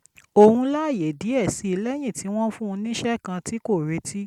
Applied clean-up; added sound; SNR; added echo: none; none; none; none.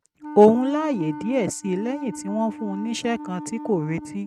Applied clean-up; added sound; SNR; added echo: neural mask model RNNoise.